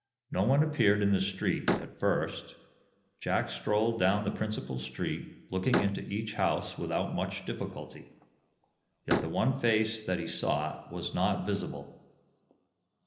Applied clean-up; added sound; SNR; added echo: none; Slam; 8 dB; reverberation time 0.8 s.